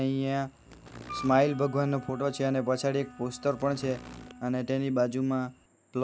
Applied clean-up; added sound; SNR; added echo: none; Wind instrument, woodwind instrument + Insect; 17 dB; none.